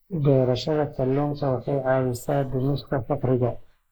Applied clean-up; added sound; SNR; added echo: neural mask model Resemble Enhance denoiser.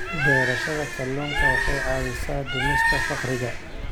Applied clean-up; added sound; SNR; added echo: none; Bird; -4 dB; none.